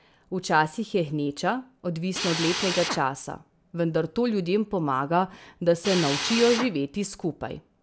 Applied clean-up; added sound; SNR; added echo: none; Drill; 5 dB; none.